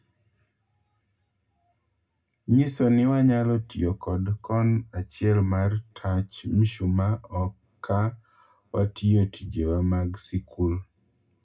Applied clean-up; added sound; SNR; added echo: none; none; none; reverberation time 0.2 s.